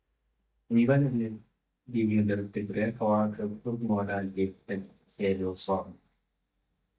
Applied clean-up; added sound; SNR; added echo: neural mask model DeepFilterNet 3.